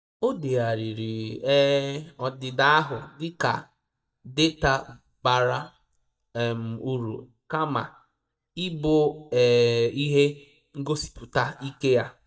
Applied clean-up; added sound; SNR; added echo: neural mask model DeepFilterNet 3.